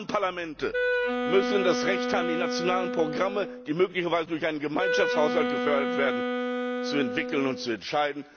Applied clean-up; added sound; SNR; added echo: none; Wind instrument, woodwind instrument; 1 dB; none.